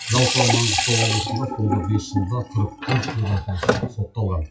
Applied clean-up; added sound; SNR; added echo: classical method WPE with log-MMSE.